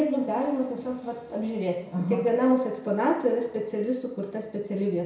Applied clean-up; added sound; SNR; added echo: none; none; none; reverberation time 0.6 s.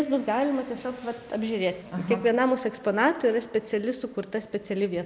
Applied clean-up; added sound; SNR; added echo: none; none; none; none.